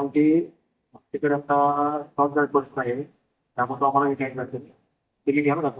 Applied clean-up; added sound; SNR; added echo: neural mask model DeepFilterNet 3.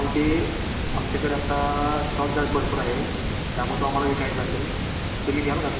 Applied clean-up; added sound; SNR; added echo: none; Water; 0 dB; reverberation time 2.1 s.